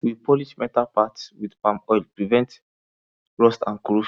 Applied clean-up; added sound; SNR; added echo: none; none; none; none.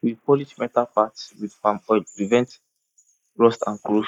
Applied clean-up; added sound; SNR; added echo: neural mask model Resemble Enhance denoiser.